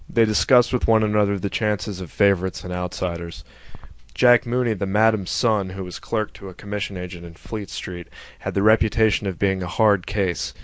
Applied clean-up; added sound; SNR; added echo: none; none; none; none.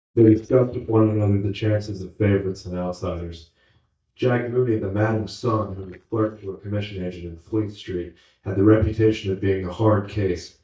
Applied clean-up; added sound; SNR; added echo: neural mask model DeepFilterNet 3.